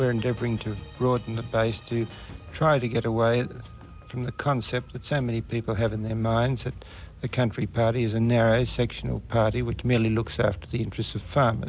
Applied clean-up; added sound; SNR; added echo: none; none; none; none.